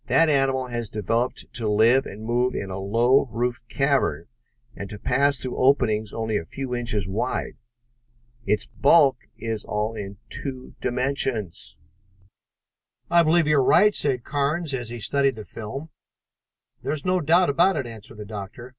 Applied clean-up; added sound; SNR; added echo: none; none; none; none.